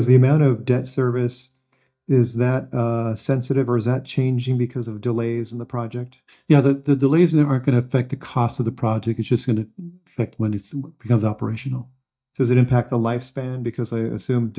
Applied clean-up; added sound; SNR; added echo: neural mask model DeepFilterNet 3.